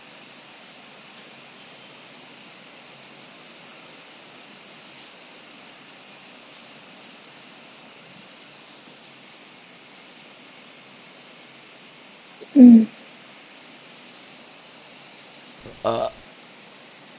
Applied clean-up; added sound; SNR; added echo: none; Burping, eructation; 1 dB; none.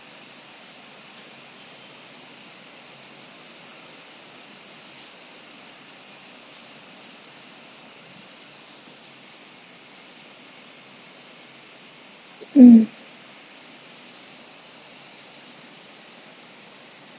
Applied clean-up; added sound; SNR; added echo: none; none; none; none.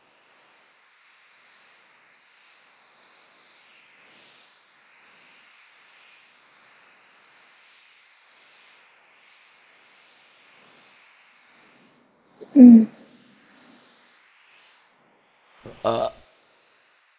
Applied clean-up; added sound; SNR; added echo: neural mask model Resemble Enhance denoiser.